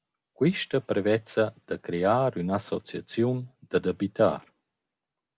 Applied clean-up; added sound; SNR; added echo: none; none; none; none.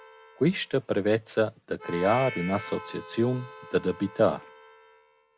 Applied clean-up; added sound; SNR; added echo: none; Harmonica; 16 dB; none.